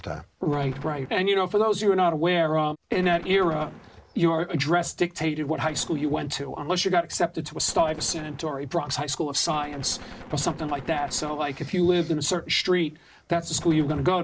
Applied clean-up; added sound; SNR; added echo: none; Gunshot, gunfire; 20 dB; none.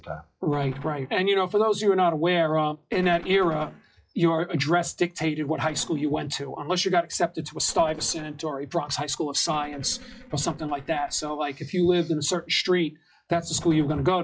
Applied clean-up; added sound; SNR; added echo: classical method log-MMSE.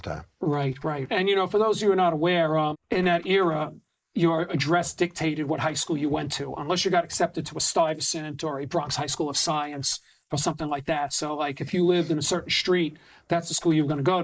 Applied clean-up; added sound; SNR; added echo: neural mask model Resemble Enhance denoiser.